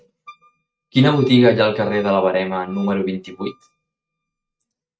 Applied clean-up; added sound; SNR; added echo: neural mask model RNNoise.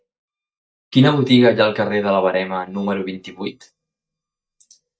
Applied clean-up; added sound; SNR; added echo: neural mask model DeepFilterNet 3.